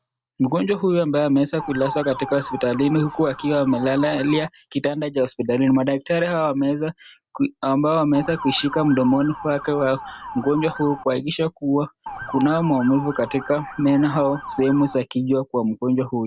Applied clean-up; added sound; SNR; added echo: none; Motor vehicle (road) / Siren; 12 dB; none.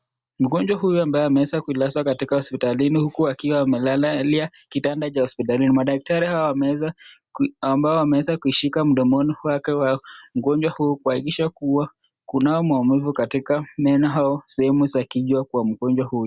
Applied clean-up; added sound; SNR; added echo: none; none; none; none.